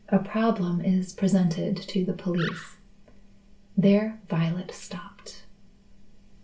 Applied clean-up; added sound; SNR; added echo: none; Animal; 13 dB; reverberation time 0.2 s.